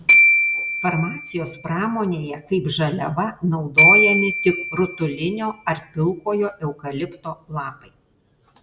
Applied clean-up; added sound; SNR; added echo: none; Glockenspiel; -3 dB; none.